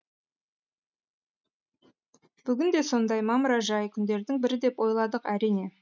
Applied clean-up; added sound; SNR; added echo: none; none; none; none.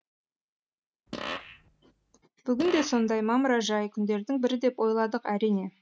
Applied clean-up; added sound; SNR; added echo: none; Fart; 12 dB; none.